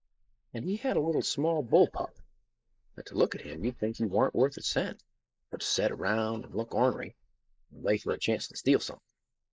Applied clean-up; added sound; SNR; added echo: neural mask model Resemble Enhance denoiser.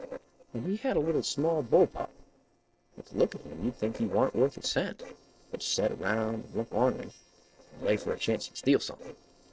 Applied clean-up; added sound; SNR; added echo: neural separator model SepFormer DNS4.